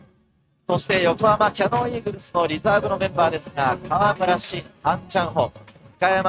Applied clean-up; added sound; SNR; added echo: neural mask model RNNoise.